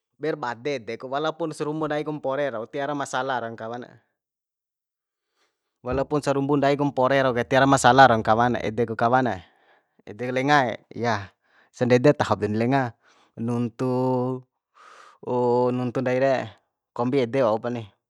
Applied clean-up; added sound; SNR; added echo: neural mask model DeepFilterNet 3.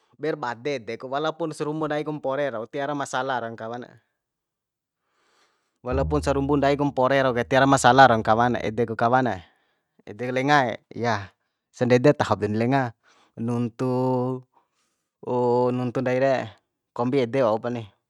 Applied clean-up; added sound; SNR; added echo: neural mask model RNNoise.